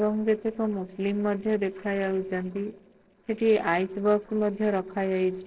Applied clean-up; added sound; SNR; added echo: neural separator model SepFormer DNS4.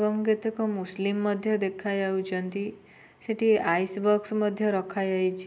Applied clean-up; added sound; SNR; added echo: none; none; none; none.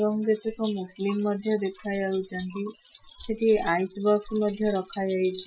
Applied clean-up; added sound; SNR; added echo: classical method Wiener filter.